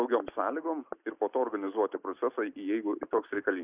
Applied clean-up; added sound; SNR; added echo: neural mask model Resemble Enhance denoiser.